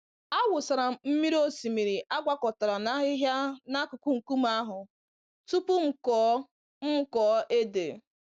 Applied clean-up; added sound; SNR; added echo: none; none; none; none.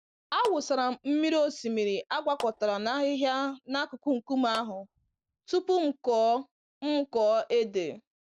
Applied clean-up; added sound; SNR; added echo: none; Clapping; 19 dB; none.